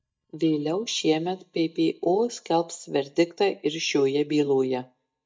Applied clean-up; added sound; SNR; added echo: neural mask model DeepFilterNet 3.